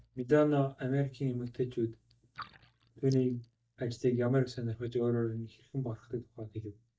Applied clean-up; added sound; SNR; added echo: neural mask model DeepFilterNet 3.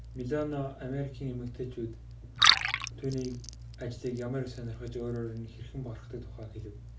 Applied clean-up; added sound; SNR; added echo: none; Liquid; -3 dB; reverberation time 0.2 s.